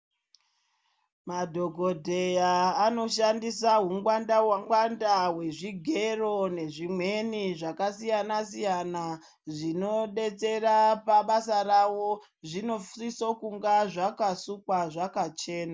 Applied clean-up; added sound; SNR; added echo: none; none; none; none.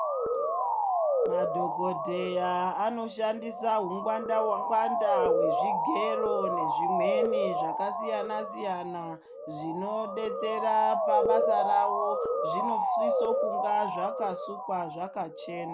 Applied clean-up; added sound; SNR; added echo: none; Motor vehicle (road) / Siren; -2 dB; none.